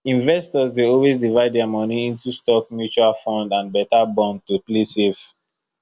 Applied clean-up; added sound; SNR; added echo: none; none; none; none.